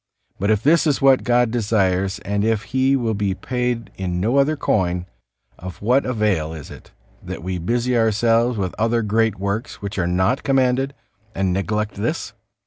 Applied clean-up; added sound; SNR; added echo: none; none; none; none.